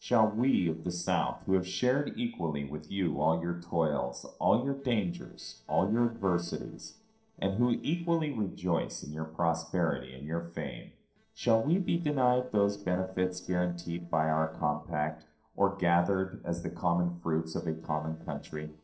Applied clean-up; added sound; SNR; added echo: neural separator model SepFormer DNS4.